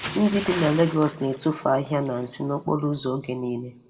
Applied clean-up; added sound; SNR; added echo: none; Bathtub (filling or washing) / Splash, splatter; 15 dB; reverberation time 0.6 s.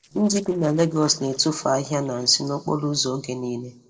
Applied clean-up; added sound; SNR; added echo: neural separator model SepFormer DNS4.